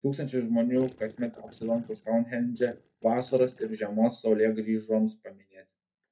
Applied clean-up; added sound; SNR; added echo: neural mask model DeepFilterNet 3.